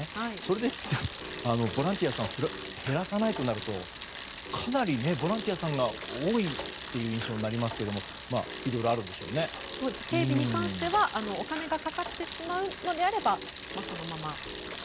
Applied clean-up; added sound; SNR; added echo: none; Bicycle; 10 dB; none.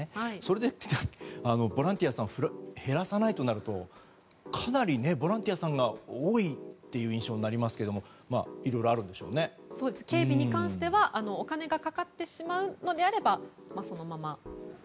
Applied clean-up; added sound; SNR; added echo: none; none; none; none.